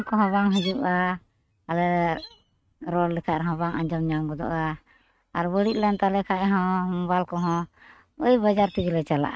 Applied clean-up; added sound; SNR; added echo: neural mask model RNNoise.